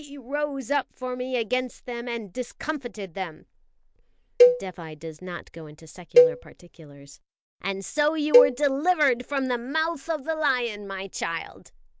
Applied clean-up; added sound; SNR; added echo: none; Cowbell; -5 dB; none.